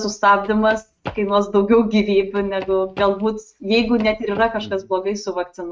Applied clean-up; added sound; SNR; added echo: neural mask model RNNoise.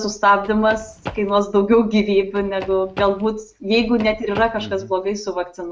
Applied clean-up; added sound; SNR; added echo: none; Run; 16 dB; none.